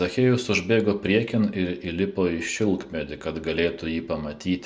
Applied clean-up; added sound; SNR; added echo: none; none; none; none.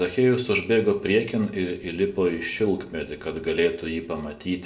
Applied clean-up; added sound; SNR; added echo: neural separator model SepFormer DNS4.